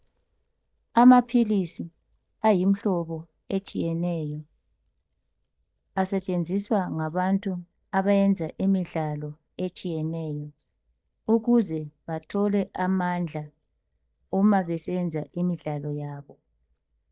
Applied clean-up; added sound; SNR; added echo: neural mask model DeepFilterNet 3.